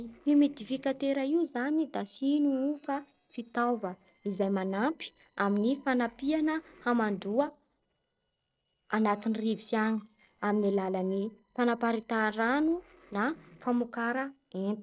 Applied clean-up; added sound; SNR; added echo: neural separator model SepFormer DNS4.